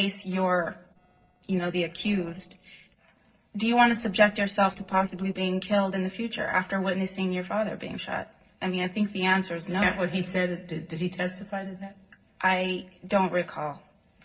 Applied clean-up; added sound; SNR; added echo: neural separator model SepFormer DNS4.